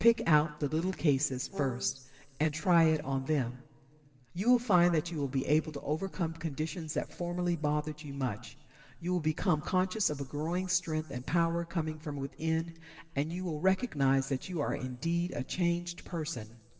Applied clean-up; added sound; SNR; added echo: none; Brass instrument; 12 dB; reverberation time 2.8 s.